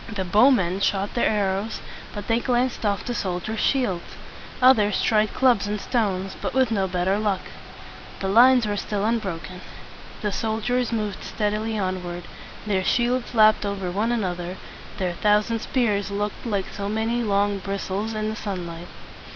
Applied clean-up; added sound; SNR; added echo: none; none; none; none.